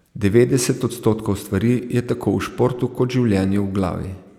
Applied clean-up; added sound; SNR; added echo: none; none; none; none.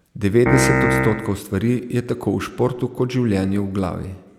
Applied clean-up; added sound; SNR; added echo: none; Piano; -2 dB; none.